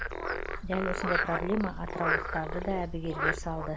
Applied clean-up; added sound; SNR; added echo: none; Frog; -1 dB; none.